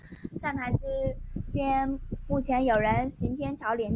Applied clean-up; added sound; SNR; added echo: none; Idling / Car; 10 dB; none.